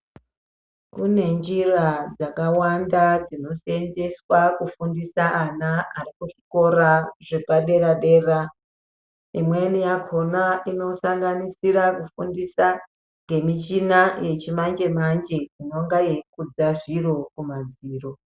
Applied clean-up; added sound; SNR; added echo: none; none; none; none.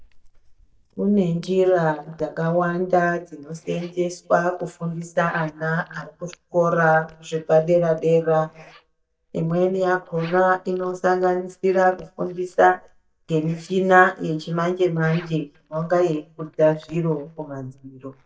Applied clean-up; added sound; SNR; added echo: neural mask model DeepFilterNet 3.